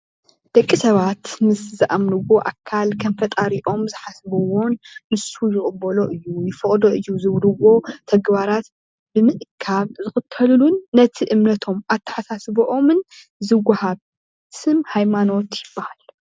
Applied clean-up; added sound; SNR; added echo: none; none; none; none.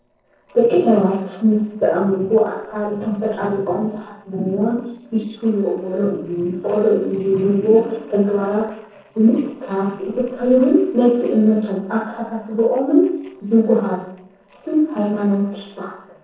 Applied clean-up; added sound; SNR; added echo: neural separator model SepFormer DNS4.